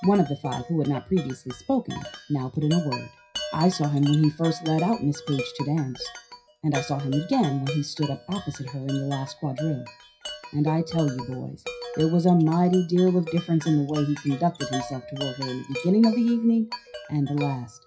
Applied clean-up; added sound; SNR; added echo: classical method WPE with log-MMSE.